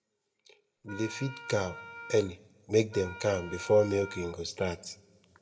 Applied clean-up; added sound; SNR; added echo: none; Wind instrument, woodwind instrument; 15 dB; reverberation time 1.0 s.